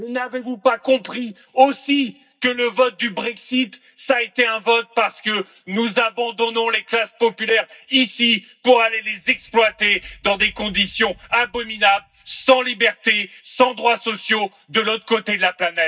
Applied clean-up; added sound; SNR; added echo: neural mask model DeepFilterNet 3.